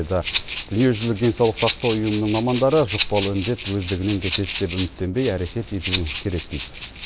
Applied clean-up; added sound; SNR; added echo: none; Rattle (instrument); 5 dB; none.